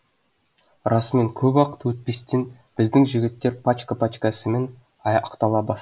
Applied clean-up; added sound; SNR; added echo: none; none; none; none.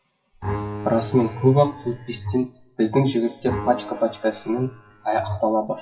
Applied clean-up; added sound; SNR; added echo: classical method WPE with log-MMSE.